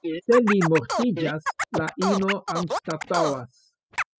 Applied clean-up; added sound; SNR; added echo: classical method spectral subtraction.